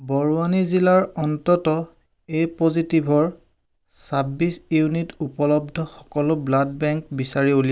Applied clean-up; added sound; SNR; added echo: none; none; none; none.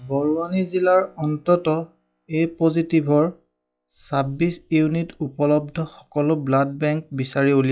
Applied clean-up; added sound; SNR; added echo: classical method log-MMSE.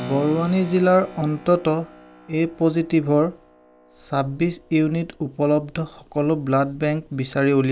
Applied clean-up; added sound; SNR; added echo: none; Keyboard (musical); 20 dB; none.